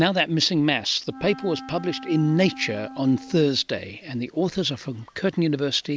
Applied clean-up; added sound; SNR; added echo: none; Wind instrument, woodwind instrument; 17 dB; none.